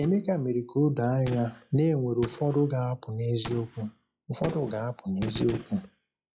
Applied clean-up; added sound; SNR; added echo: classical method log-MMSE.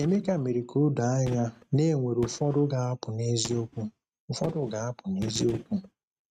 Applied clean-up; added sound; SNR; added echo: neural mask model RNNoise.